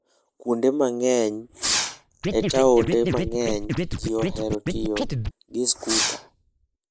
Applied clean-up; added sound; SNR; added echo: neural mask model Resemble Enhance denoiser.